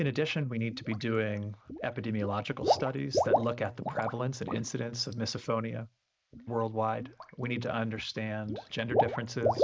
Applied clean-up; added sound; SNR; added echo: neural mask model Resemble Enhance denoiser.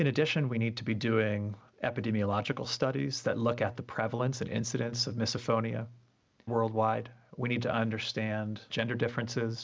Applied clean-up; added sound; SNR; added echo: none; none; none; none.